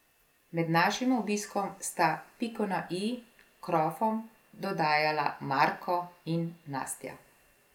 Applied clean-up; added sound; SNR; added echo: none; none; none; none.